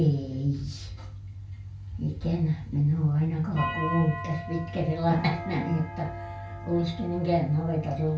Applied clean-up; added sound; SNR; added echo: none; none; none; reverberation time 0.2 s.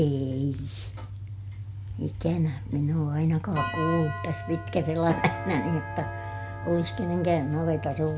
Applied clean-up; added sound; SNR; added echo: none; none; none; none.